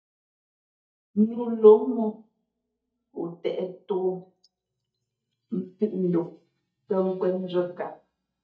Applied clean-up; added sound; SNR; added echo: neural mask model DeepFilterNet 3.